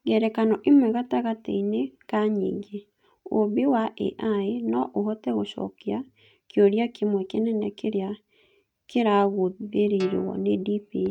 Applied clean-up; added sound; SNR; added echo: neural mask model RNNoise.